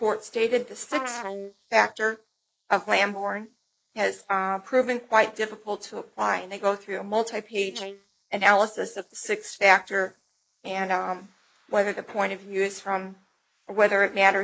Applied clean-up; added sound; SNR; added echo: neural mask model Resemble Enhance denoiser.